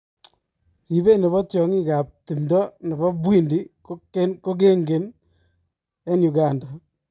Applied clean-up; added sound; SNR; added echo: none; none; none; none.